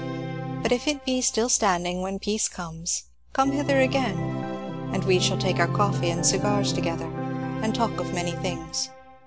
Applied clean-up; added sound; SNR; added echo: none; Organ; 3 dB; none.